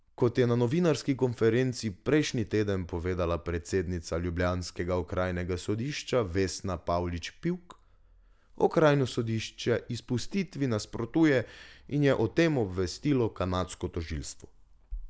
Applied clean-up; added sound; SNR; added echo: none; none; none; none.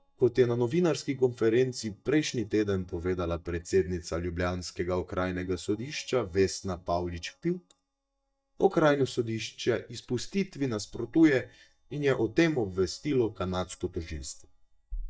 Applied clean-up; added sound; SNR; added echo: neural mask model DeepFilterNet 3.